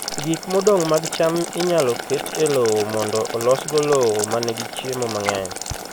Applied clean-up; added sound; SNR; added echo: none; Boiling; 8 dB; none.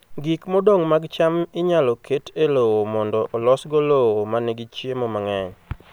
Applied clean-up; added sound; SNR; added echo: none; none; none; none.